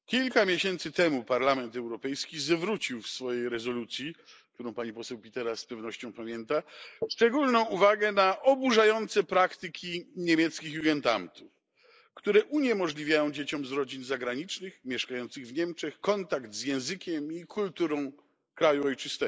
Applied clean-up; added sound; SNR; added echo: neural mask model Resemble Enhance denoiser.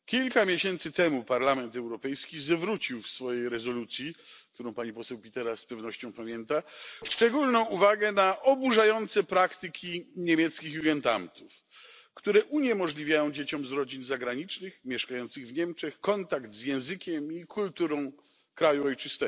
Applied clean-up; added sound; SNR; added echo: neural separator model SepFormer DNS4.